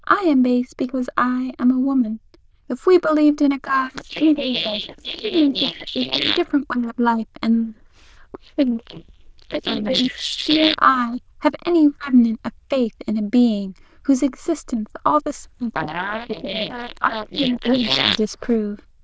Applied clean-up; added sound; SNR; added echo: neural diffusion model UNIVERSE++.